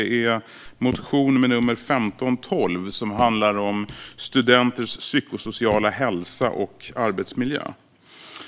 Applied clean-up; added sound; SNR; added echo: none; Raindrop / Drip; 17 dB; none.